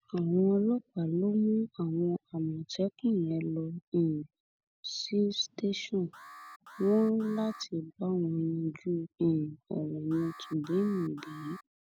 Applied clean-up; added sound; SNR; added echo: none; Alarm; 19 dB; none.